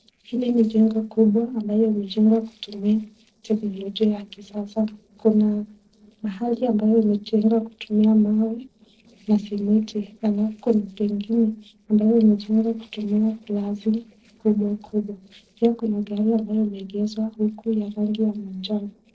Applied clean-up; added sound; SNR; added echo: neural separator model SepFormer DNS4.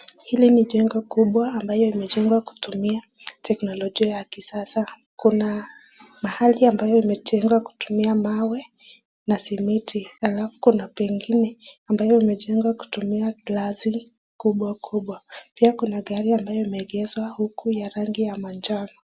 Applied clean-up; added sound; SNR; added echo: none; none; none; none.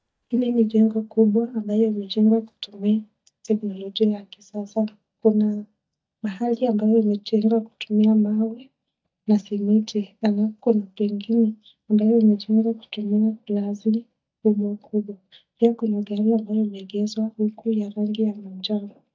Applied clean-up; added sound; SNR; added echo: neural mask model DeepFilterNet 3.